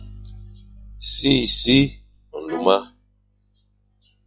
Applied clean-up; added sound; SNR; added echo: classical method log-MMSE.